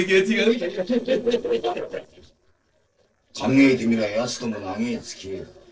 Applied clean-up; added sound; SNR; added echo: neural separator model SepFormer DNS4.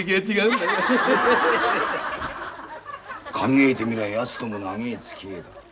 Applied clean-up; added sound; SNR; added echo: none; none; none; none.